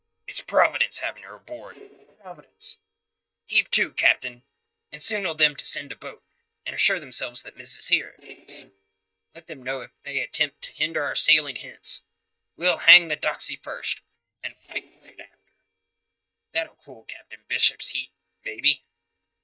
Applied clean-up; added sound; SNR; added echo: neural mask model DeepFilterNet 3.